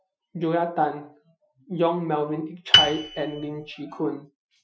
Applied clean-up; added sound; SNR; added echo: classical method Wiener filter.